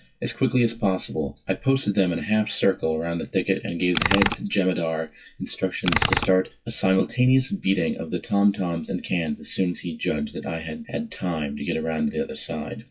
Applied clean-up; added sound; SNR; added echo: classical method WPE with log-MMSE.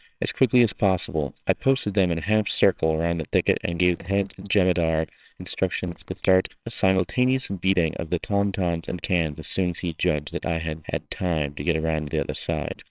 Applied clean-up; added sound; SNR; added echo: neural separator model SepFormer WHAMR!.